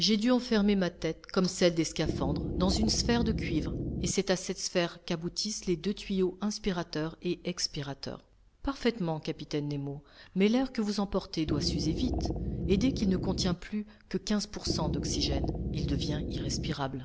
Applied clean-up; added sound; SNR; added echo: none; Wind instrument, woodwind instrument; 1 dB; none.